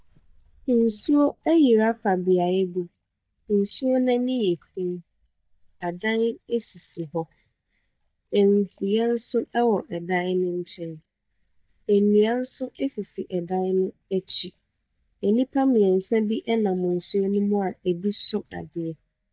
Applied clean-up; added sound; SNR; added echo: neural mask model DeepFilterNet 3.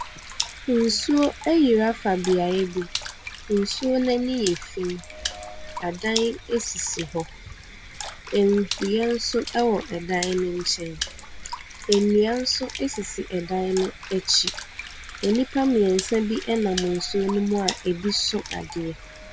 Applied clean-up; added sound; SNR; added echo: none; Water / Splash, splatter; 12 dB; none.